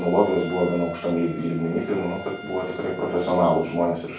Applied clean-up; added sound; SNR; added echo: none; Trumpet; 17 dB; reverberation time 0.4 s.